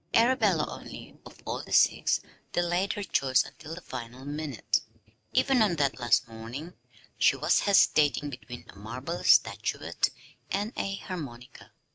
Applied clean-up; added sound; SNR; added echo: neural mask model RNNoise.